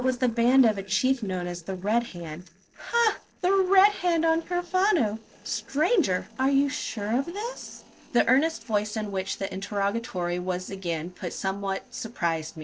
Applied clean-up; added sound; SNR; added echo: neural separator model SepFormer DNS4.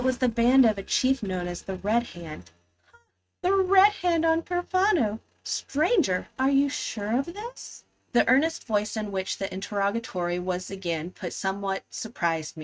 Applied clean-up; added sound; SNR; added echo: neural mask model RNNoise.